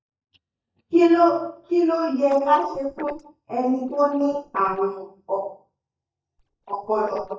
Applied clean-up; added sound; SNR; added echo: neural mask model DeepFilterNet 3.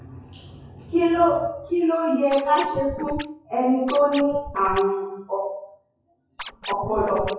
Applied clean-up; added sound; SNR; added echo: classical method WPE with log-MMSE.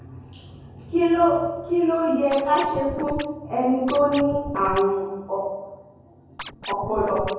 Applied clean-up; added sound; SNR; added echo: none; Scratching (performance technique); 10 dB; reverberation time 1.3 s.